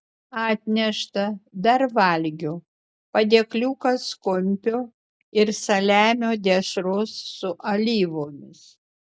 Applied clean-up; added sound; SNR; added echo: none; none; none; none.